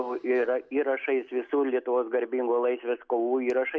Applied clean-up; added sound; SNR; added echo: none; none; none; none.